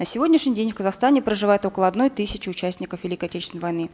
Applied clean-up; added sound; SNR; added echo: none; none; none; none.